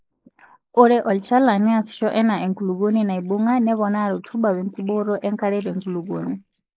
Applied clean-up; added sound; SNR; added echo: neural mask model Resemble Enhance denoiser.